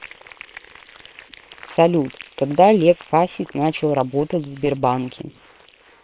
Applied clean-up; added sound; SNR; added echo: neural separator model SepFormer WHAM!.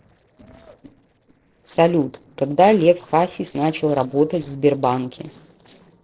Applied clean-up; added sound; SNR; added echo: neural separator model SepFormer DNS4.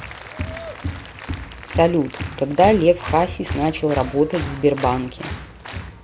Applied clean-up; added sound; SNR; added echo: none; Applause; 9 dB; none.